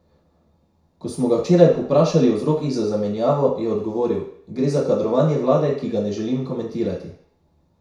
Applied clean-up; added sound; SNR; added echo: none; none; none; reverberation time 0.6 s.